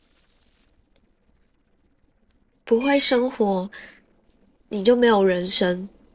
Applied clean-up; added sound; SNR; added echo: neural separator model SepFormer DNS4.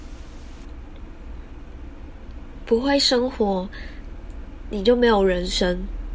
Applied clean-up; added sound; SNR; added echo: none; none; none; none.